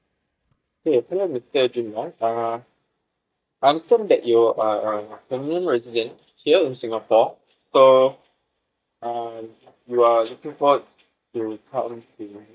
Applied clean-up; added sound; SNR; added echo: neural mask model DeepFilterNet 3.